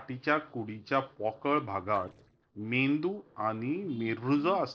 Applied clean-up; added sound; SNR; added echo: neural separator model SepFormer DNS4.